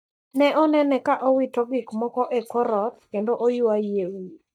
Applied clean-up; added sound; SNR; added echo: neural mask model DeepFilterNet 3.